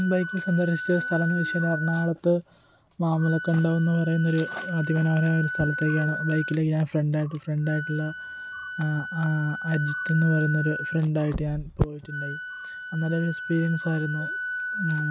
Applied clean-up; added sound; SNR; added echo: none; Wind instrument, woodwind instrument; 8 dB; none.